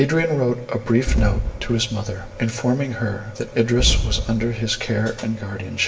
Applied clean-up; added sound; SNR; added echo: none; Boom; 4 dB; reverberation time 0.7 s.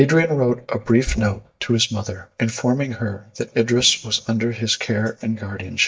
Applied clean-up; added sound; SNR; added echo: neural mask model DeepFilterNet 3.